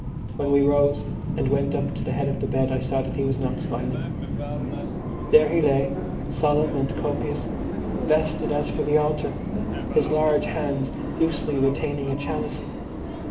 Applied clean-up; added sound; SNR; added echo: none; Subway, metro, underground; 3 dB; reverberation time 0.8 s.